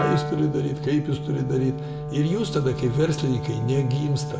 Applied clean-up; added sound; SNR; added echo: none; Wind instrument, woodwind instrument; 6 dB; reverberation time 1.1 s.